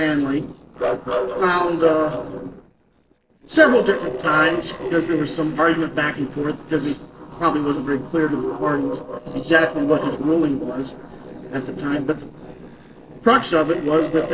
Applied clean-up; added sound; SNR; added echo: neural separator model SepFormer DNS4.